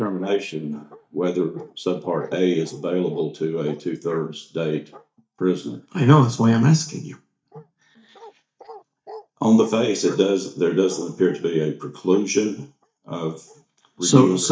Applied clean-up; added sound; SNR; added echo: neural mask model DeepFilterNet 3.